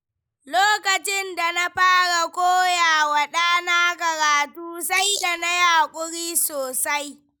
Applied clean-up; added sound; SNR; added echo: neural mask model Resemble Enhance denoiser.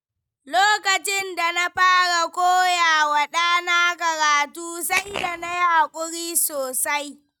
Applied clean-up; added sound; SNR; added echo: neural mask model RNNoise.